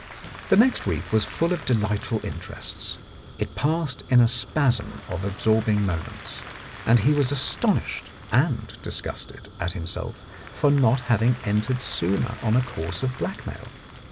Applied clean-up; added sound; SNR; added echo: none; Fire + Applause / Crowd; 16 dB; none.